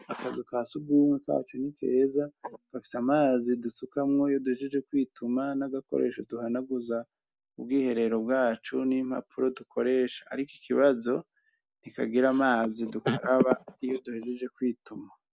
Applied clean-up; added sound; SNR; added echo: none; none; none; none.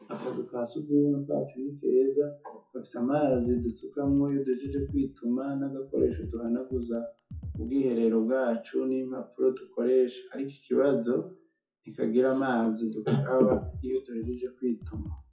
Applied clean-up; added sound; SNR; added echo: classical method WPE with log-MMSE.